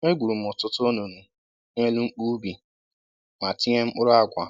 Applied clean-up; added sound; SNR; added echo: none; none; none; none.